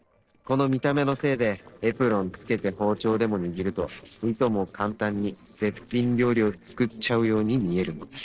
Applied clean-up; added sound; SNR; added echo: neural separator model SepFormer DNS4.